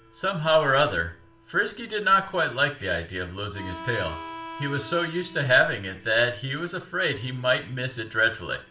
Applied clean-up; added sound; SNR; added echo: none; Harmonica; 18 dB; reverberation time 0.4 s.